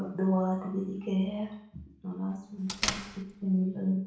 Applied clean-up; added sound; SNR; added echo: none; Door; 7 dB; reverberation time 0.6 s.